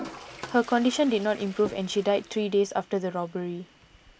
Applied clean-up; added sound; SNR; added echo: none; Toilet flush; 17 dB; none.